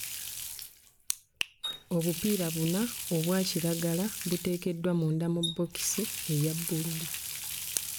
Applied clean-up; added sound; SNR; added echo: none; Water tap, faucet; 7 dB; none.